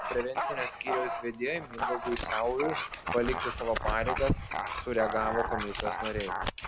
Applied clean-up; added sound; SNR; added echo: none; Dog; 1 dB; none.